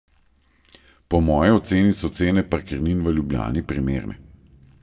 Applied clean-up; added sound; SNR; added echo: none; none; none; reverberation time 0.5 s.